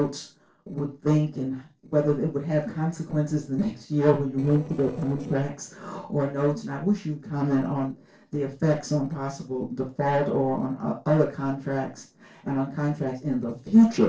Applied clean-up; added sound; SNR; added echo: neural separator model SepFormer DNS4.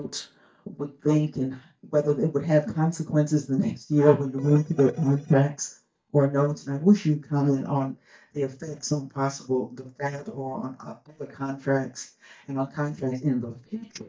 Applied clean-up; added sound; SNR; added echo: neural mask model DeepFilterNet 3.